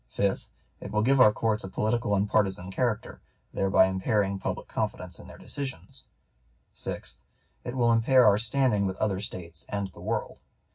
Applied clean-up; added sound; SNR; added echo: none; none; none; reverberation time 0.4 s.